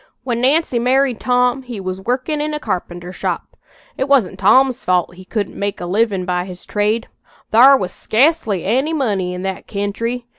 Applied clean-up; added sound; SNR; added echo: none; none; none; none.